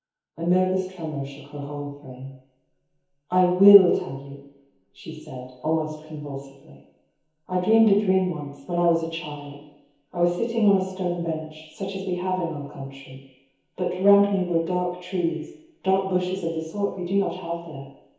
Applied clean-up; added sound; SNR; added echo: none; none; none; reverberation time 2.2 s.